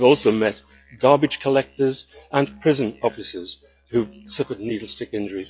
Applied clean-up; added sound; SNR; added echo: classical method log-MMSE.